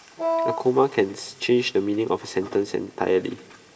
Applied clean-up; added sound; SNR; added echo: none; Wind instrument, woodwind instrument; 2 dB; reverberation time 2.3 s.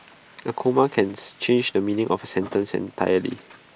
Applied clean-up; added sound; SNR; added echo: none; none; none; none.